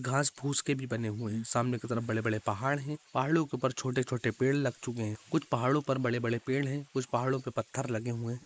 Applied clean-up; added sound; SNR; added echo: neural mask model Resemble Enhance denoiser.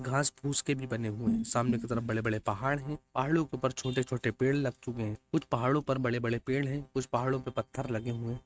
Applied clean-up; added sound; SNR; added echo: neural mask model RNNoise.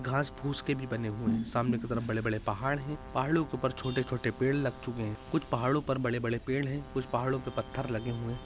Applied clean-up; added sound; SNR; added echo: none; Brass instrument; 20 dB; none.